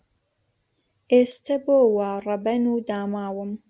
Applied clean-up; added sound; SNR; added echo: none; none; none; none.